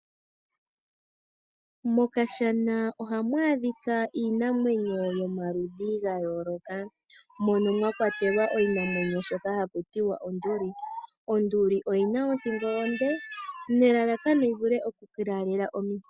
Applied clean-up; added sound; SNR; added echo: none; none; none; none.